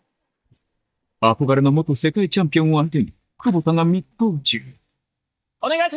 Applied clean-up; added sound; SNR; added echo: neural mask model DeepFilterNet 3.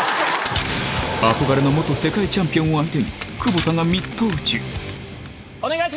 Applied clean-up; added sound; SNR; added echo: none; Crushing; 16 dB; none.